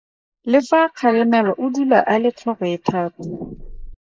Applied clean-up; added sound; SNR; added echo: neural mask model Resemble Enhance denoiser.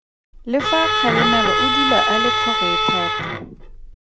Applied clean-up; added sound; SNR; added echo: none; Bowed string instrument; -5 dB; none.